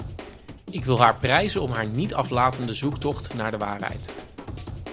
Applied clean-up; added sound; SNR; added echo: none; Drum / Drum kit; 12 dB; none.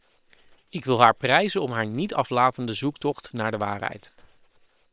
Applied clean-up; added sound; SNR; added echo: neural separator model SepFormer WHAM!.